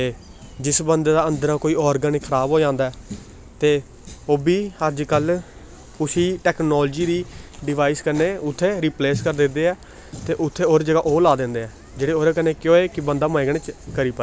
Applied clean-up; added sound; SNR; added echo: none; none; none; none.